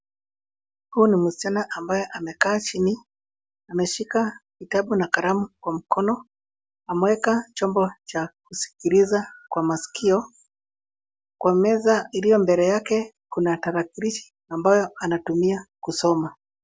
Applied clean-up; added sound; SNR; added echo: none; none; none; none.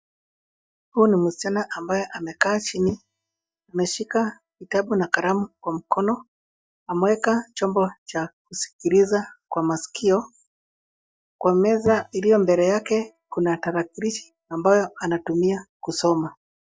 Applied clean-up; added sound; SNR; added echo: neural mask model DeepFilterNet 3.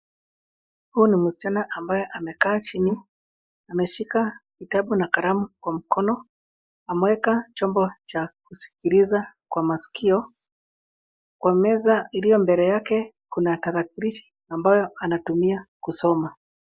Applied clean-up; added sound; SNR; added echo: neural mask model Resemble Enhance denoiser.